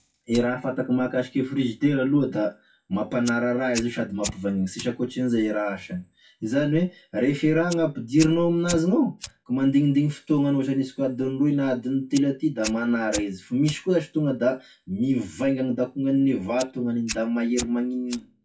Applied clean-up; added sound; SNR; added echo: classical method WPE with log-MMSE.